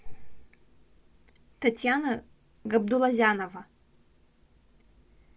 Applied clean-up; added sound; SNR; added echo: none; none; none; none.